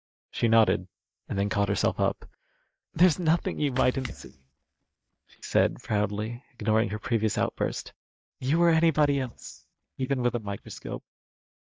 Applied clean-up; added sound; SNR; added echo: neural mask model DeepFilterNet 3.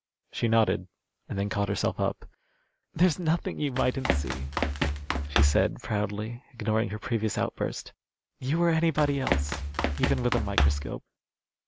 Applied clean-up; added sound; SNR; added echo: none; Run; -1 dB; none.